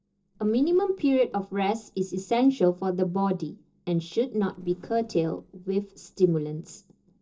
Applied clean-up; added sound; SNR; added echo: neural separator model SepFormer DNS4.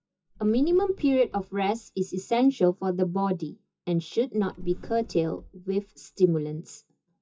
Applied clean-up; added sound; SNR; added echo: classical method WPE with log-MMSE.